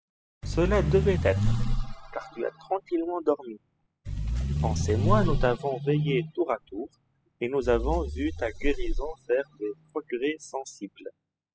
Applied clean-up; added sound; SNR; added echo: classical method spectral subtraction.